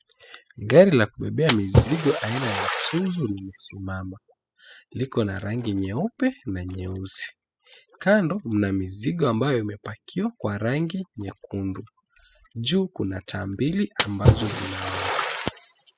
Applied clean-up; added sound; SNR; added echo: classical method spectral subtraction.